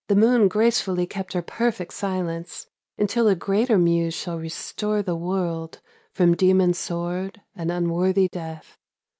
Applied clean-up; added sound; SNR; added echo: none; none; none; none.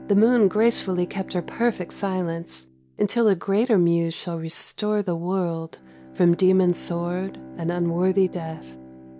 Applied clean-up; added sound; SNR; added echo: none; Bowed string instrument; 19 dB; none.